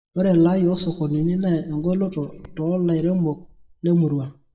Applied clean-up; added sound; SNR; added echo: neural mask model DeepFilterNet 3.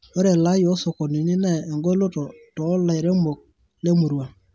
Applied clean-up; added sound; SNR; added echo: none; none; none; none.